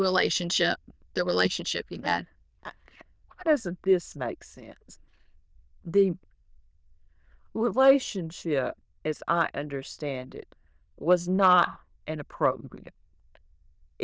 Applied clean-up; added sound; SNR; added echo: neural diffusion model UNIVERSE++.